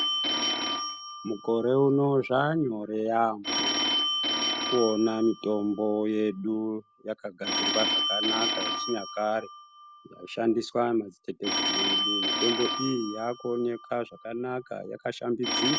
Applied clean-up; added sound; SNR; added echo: none; Telephone; 2 dB; none.